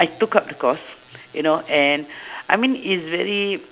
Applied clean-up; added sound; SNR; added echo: none; none; none; none.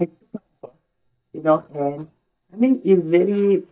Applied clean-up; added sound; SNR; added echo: neural mask model DeepFilterNet 3.